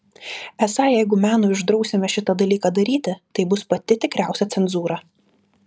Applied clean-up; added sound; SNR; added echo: none; none; none; none.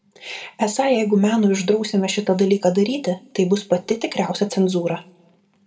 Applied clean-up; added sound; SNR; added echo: none; none; none; reverberation time 0.5 s.